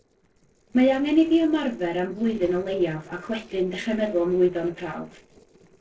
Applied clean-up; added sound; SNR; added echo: neural separator model SepFormer DNS4.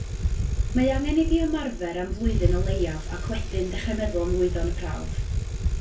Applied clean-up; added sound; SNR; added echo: none; Bicycle; -1 dB; reverberation time 0.2 s.